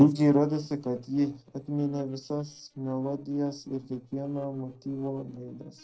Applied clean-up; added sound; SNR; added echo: neural separator model SepFormer DNS4.